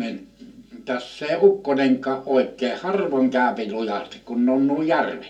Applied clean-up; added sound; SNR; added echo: none; none; none; reverberation time 0.2 s.